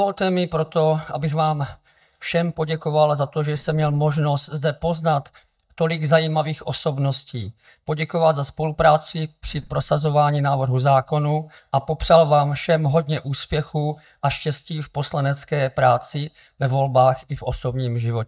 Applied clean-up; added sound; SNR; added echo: neural mask model DeepFilterNet 3.